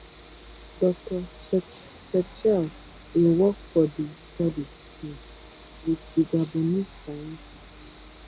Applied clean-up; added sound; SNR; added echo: none; Train; 19 dB; none.